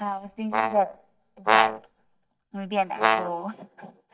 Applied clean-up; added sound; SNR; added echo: neural mask model DeepFilterNet 3.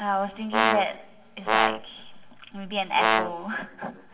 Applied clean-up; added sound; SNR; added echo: none; Brass instrument; -4 dB; reverberation time 2.4 s.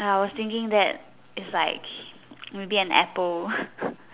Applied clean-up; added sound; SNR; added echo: none; none; none; none.